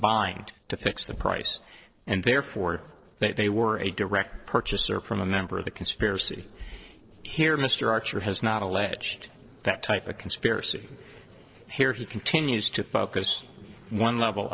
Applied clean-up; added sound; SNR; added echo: neural separator model SepFormer DNS4.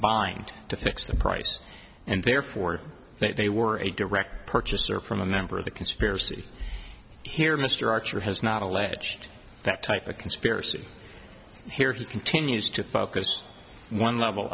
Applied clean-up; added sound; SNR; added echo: none; none; none; none.